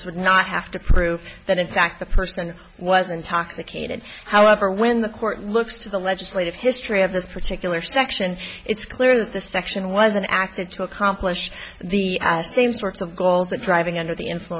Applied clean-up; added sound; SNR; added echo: none; none; none; none.